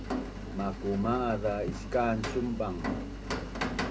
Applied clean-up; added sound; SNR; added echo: none; Rain; 3 dB; none.